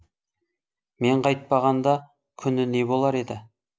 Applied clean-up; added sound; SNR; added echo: none; none; none; none.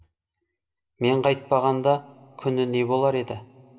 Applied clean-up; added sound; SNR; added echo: none; none; none; reverberation time 2.3 s.